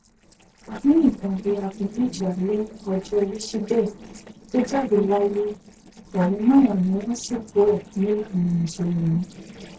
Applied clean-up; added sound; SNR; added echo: neural separator model SepFormer DNS4.